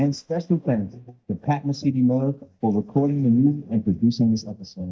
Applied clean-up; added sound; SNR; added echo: neural mask model DeepFilterNet 3.